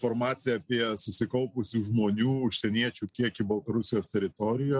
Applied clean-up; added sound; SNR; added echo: none; none; none; none.